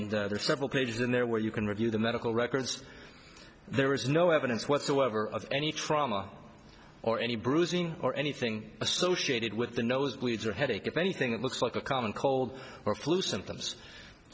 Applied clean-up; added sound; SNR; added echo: none; none; none; none.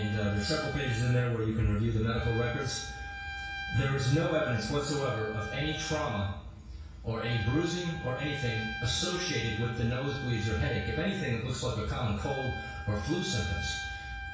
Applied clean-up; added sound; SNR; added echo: none; Trumpet; 11 dB; reverberation time 0.6 s.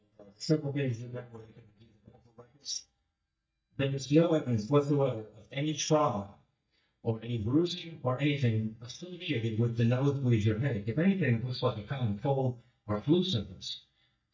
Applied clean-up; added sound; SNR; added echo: neural mask model DeepFilterNet 3.